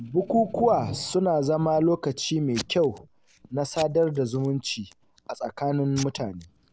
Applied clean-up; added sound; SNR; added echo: none; Packing tape, duct tape / Tearing; 17 dB; none.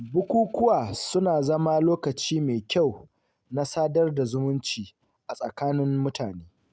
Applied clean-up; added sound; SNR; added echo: none; none; none; none.